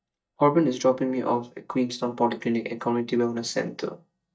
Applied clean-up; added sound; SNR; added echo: neural mask model DeepFilterNet 3.